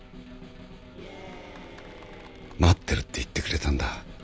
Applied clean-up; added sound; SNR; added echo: none; Applause / Cheering + Snare drum; 16 dB; none.